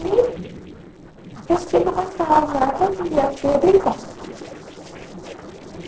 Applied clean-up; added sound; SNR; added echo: neural separator model SepFormer DNS4.